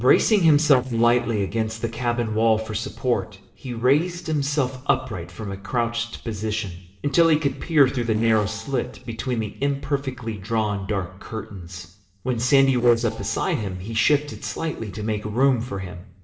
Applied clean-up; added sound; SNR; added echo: neural separator model SepFormer DNS4.